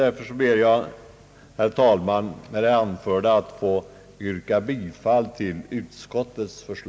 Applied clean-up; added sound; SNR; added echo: none; none; none; none.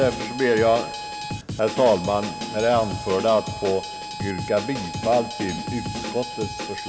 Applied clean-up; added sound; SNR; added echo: none; Harmonica + Drum kit; 7 dB; none.